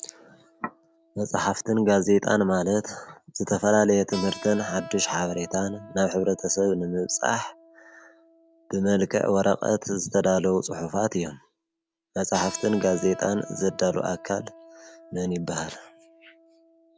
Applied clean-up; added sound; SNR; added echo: none; Keyboard (musical); 19 dB; none.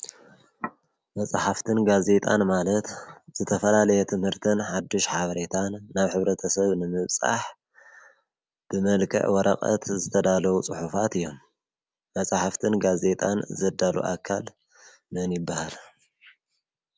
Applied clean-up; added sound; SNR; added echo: none; none; none; none.